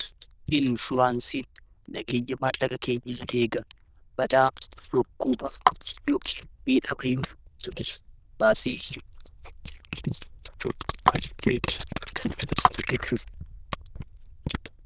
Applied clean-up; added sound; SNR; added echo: neural diffusion model UNIVERSE++.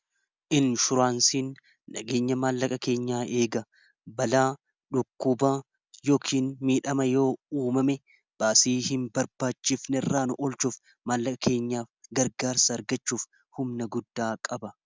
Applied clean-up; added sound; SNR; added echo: none; none; none; none.